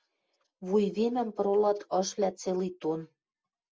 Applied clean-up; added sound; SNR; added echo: none; none; none; none.